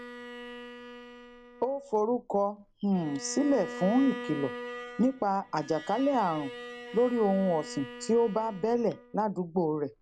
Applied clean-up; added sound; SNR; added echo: none; Bowed string instrument; 14 dB; none.